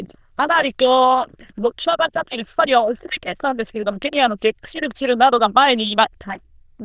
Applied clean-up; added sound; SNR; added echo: neural diffusion model UNIVERSE++.